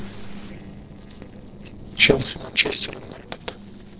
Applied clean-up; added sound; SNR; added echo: neural separator model SepFormer DNS4.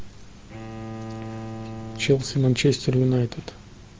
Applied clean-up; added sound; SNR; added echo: none; Bowed string instrument; 12 dB; none.